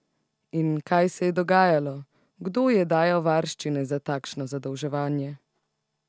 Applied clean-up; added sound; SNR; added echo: none; none; none; none.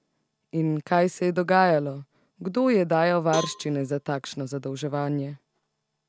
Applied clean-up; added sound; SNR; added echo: none; Cowbell; 14 dB; none.